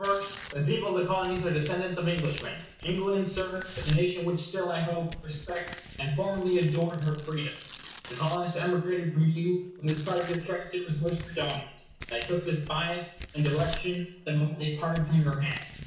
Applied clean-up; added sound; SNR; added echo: none; Tearing; 14 dB; reverberation time 0.6 s.